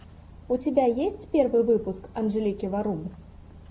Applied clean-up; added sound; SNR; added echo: none; none; none; none.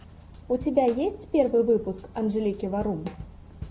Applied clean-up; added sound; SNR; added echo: none; Drum / Drum kit; 19 dB; none.